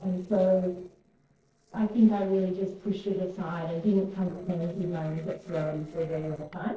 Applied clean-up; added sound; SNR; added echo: neural separator model SepFormer DNS4.